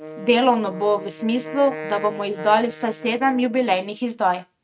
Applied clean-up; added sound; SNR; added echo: neural mask model RNNoise.